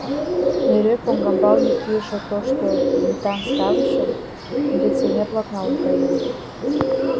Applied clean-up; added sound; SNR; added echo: none; Bird; -4 dB; none.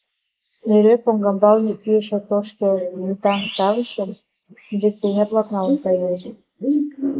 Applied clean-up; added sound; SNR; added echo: neural mask model Resemble Enhance denoiser.